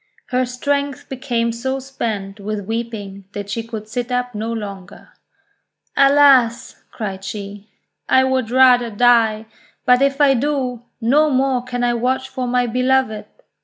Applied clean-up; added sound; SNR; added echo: none; none; none; none.